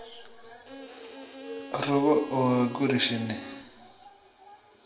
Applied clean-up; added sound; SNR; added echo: none; Bowed string instrument; 14 dB; reverberation time 0.8 s.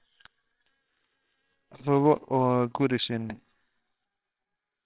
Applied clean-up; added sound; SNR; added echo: neural separator model SepFormer WHAMR!.